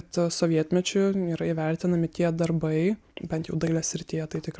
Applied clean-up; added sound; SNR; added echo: none; none; none; none.